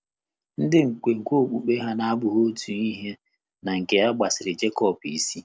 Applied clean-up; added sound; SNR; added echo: none; none; none; none.